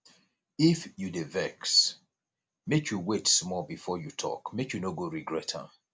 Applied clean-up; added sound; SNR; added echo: none; none; none; none.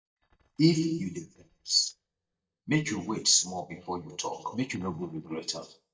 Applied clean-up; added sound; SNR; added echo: neural mask model DeepFilterNet 3.